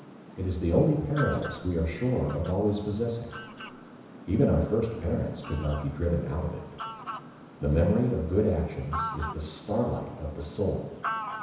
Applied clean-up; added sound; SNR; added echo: none; Fowl; 12 dB; reverberation time 1.0 s.